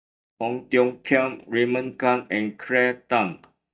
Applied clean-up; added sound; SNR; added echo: neural mask model DeepFilterNet 3.